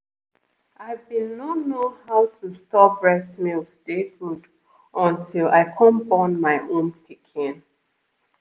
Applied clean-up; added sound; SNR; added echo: none; none; none; none.